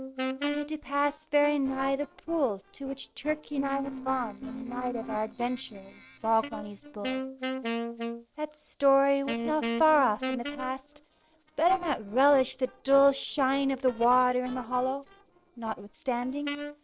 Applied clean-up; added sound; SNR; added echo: neural separator model SepFormer DNS4.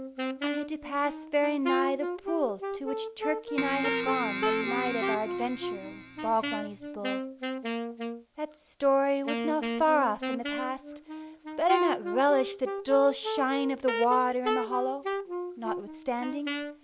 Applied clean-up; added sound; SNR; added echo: none; Wind instrument, woodwind instrument + Keyboard (musical); 3 dB; none.